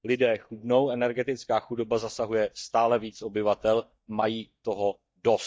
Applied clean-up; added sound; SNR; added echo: neural mask model DeepFilterNet 3.